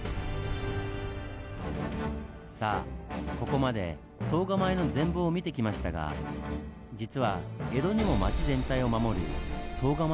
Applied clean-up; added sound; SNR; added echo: none; none; none; none.